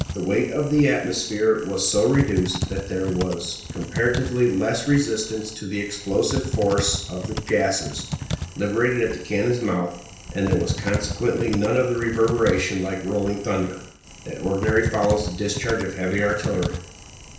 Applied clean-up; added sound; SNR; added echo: none; Typing; 8 dB; reverberation time 0.5 s.